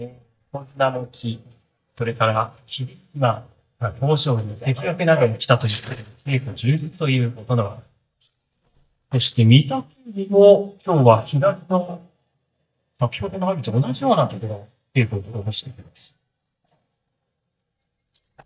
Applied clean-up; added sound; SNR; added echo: neural mask model DeepFilterNet 3.